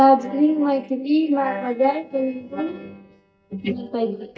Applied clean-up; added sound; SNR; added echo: neural mask model DeepFilterNet 3.